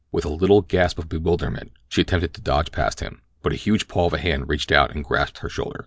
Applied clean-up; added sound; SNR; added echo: none; none; none; none.